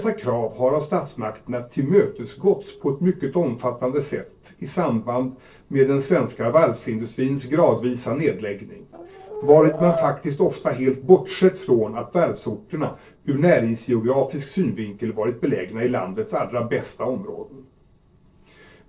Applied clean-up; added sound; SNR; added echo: neural separator model SepFormer DNS4.